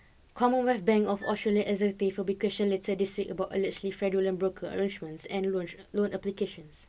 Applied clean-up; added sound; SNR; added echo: none; Wind instrument, woodwind instrument; 18 dB; none.